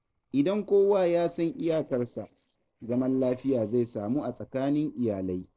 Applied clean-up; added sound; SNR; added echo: neural separator model SepFormer DNS4.